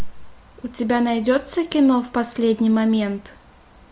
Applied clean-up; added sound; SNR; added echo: none; none; none; none.